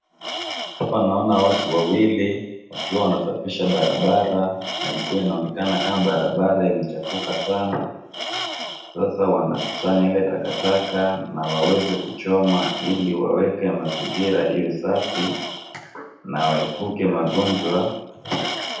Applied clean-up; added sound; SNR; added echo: none; Tools; 10 dB; reverberation time 0.8 s.